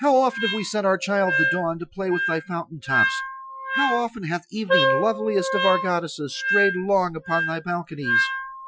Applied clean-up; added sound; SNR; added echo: classical method Wiener filter.